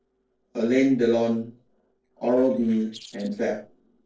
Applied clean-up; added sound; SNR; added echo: neural separator model SepFormer DNS4.